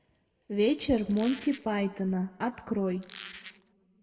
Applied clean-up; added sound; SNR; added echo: none; Squeak; 15 dB; reverberation time 0.8 s.